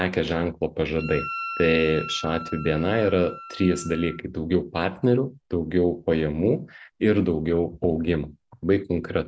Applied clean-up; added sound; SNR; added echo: none; Wind instrument, woodwind instrument; 12 dB; none.